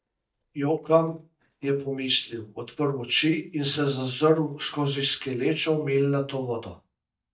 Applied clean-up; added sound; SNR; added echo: neural mask model DeepFilterNet 3.